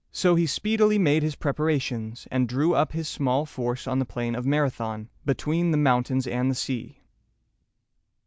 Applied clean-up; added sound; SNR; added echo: none; none; none; none.